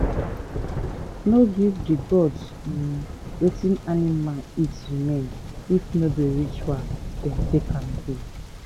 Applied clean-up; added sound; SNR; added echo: none; Thunder; 6 dB; none.